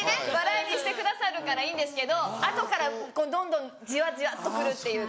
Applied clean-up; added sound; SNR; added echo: none; none; none; none.